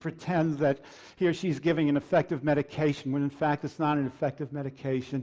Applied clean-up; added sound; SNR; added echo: none; none; none; none.